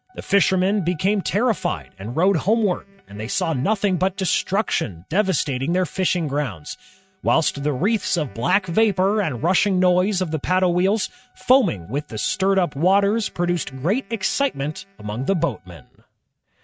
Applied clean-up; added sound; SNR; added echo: neural mask model RNNoise.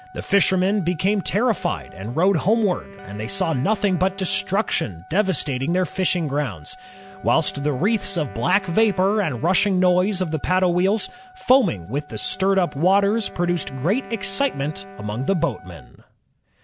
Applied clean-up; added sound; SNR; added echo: none; Wind instrument, woodwind instrument + Wind instrument, woodwind instrument; 19 dB; none.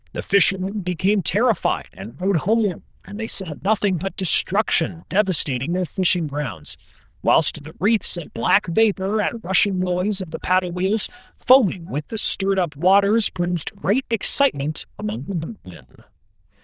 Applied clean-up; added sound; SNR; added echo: neural diffusion model UNIVERSE++.